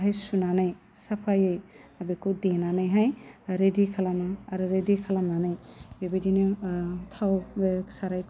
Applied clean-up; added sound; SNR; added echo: none; none; none; none.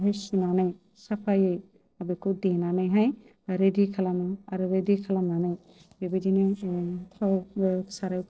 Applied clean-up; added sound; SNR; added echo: neural separator model SepFormer DNS4.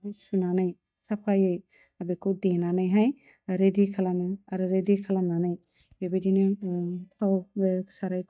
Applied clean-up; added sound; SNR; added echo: neural mask model DeepFilterNet 3.